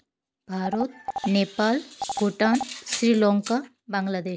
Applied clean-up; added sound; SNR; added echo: none; Telephone; 10 dB; none.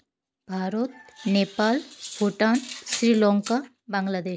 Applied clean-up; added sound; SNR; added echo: none; none; none; none.